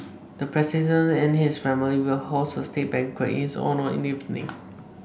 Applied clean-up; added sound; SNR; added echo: none; none; none; none.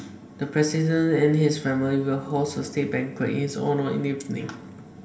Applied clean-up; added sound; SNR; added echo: none; none; none; reverberation time 1.6 s.